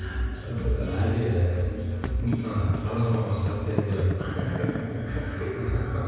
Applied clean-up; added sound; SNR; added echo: none; Thump, thud; 8 dB; reverberation time 2.2 s.